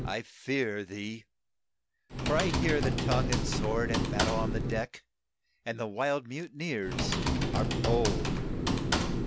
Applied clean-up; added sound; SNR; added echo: none; Computer keyboard; -2 dB; none.